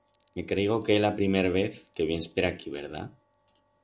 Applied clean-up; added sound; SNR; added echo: none; Bell; 14 dB; none.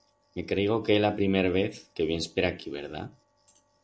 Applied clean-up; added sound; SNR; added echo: none; none; none; none.